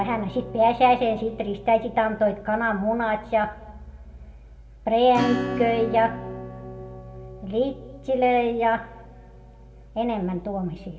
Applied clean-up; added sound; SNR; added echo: none; Acoustic guitar / Strum; 12 dB; reverberation time 1.3 s.